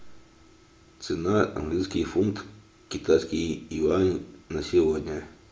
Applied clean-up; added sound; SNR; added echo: none; none; none; none.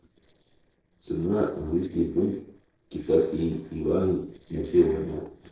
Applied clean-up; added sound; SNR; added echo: neural separator model SepFormer DNS4.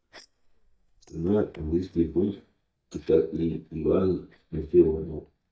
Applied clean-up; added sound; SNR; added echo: neural mask model DeepFilterNet 3.